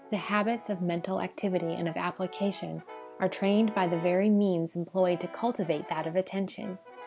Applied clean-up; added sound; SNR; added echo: none; Brass instrument; 17 dB; none.